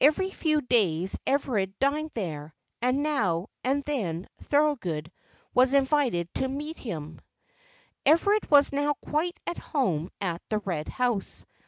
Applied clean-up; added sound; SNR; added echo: none; none; none; none.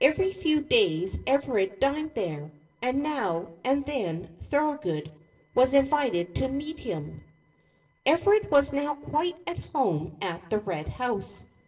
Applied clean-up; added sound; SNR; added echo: neural separator model SepFormer DNS4.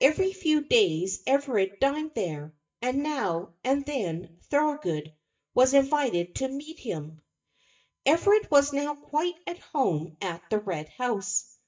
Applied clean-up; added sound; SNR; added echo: neural mask model DeepFilterNet 3.